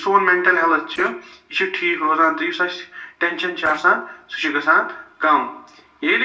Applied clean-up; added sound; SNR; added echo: neural separator model SepFormer DNS4.